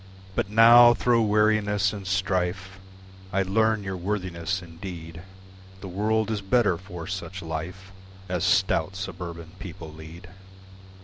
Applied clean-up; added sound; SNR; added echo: none; Mechanical fan; 18 dB; none.